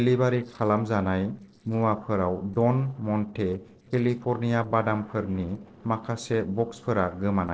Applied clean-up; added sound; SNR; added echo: neural separator model SepFormer DNS4.